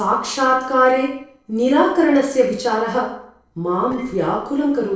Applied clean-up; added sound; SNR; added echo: neural separator model SepFormer DNS4.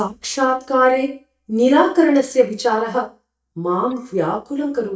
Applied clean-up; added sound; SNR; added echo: neural mask model DeepFilterNet 3.